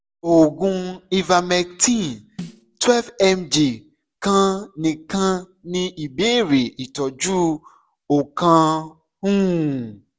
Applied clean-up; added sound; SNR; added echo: none; Snare drum; 19 dB; none.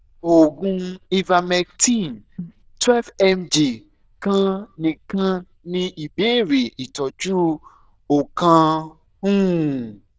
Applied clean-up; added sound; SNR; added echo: neural diffusion model UNIVERSE++.